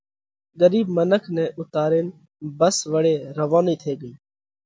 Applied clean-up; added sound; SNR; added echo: none; none; none; none.